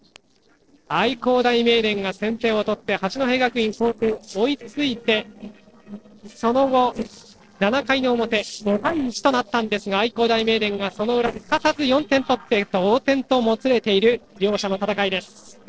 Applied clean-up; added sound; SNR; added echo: neural separator model SepFormer DNS4.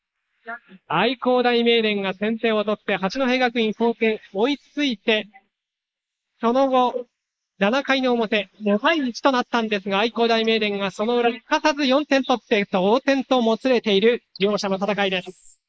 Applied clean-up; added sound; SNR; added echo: neural mask model Resemble Enhance denoiser.